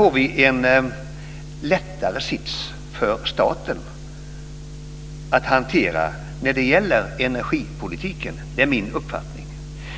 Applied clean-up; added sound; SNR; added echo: none; none; none; none.